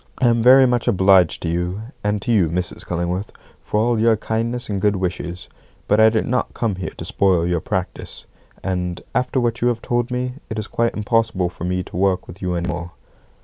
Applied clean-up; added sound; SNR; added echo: none; none; none; none.